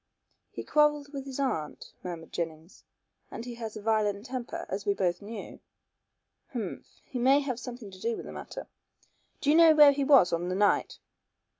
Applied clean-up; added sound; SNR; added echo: none; none; none; none.